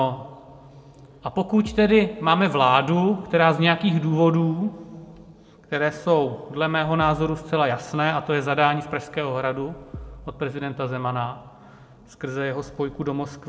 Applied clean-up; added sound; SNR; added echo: none; Bass drum; 15 dB; reverberation time 2.3 s.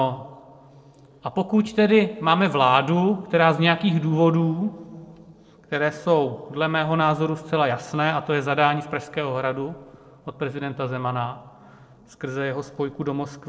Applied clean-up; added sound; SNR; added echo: neural separator model SepFormer DNS4.